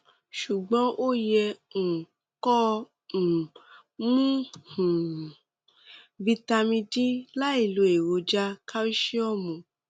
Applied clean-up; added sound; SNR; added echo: none; none; none; none.